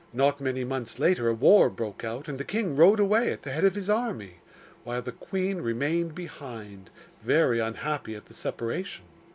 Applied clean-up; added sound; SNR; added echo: none; none; none; none.